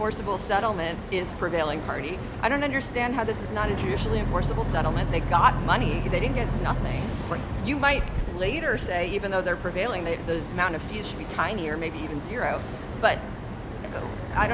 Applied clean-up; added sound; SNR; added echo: none; Boat, Water vehicle; 2 dB; none.